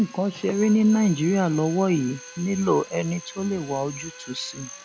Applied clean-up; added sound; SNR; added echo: none; Drill; 18 dB; none.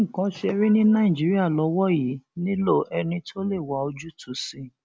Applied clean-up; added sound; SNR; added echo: none; none; none; none.